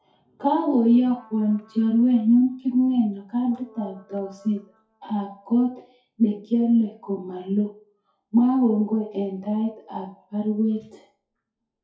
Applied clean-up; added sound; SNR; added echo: classical method WPE with log-MMSE.